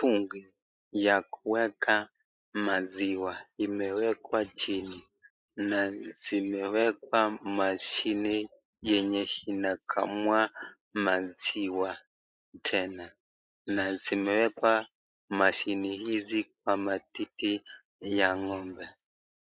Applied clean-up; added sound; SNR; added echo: neural mask model Resemble Enhance denoiser.